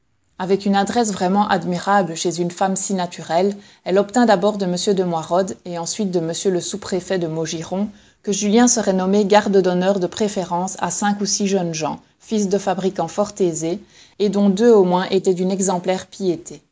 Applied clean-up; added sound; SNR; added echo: neural mask model Resemble Enhance denoiser.